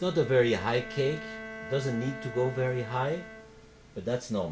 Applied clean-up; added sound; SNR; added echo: none; Bowed string instrument; 13 dB; none.